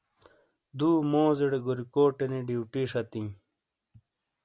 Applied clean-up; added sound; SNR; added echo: none; none; none; none.